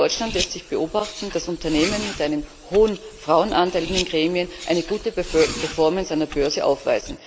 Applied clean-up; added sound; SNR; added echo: none; Car; 11 dB; none.